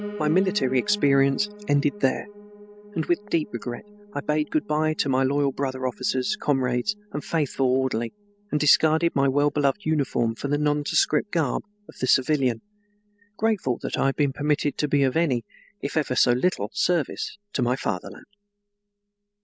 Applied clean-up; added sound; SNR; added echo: none; Piano; 19 dB; none.